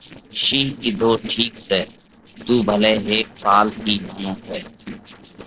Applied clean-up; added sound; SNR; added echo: neural separator model SepFormer DNS4.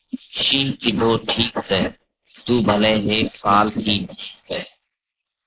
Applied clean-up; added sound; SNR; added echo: neural mask model Resemble Enhance denoiser.